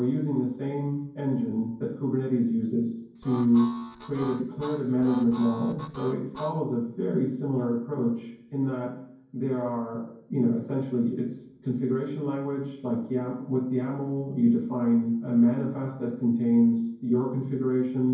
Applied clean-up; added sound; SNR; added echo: none; Harmonica; 15 dB; reverberation time 0.9 s.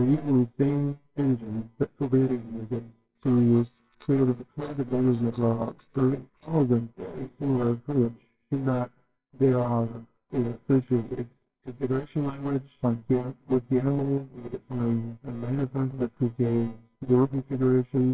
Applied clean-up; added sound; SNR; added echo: neural separator model SepFormer WHAMR!.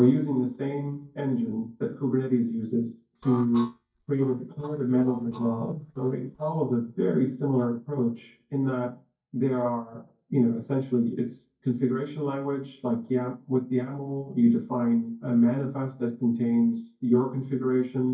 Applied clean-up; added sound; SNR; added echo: neural mask model DeepFilterNet 3.